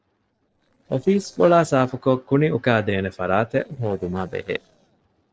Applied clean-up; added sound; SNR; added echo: neural separator model SepFormer DNS4.